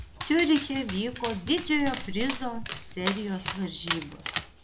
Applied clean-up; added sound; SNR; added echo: none; Dog; 4 dB; none.